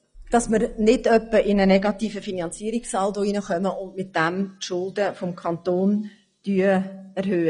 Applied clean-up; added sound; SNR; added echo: classical method log-MMSE.